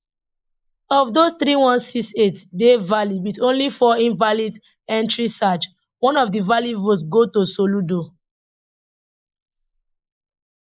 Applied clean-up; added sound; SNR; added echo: neural mask model Resemble Enhance denoiser.